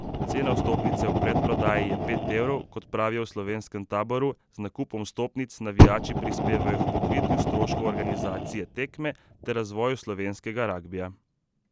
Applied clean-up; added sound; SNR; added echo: none; Fire; -3 dB; none.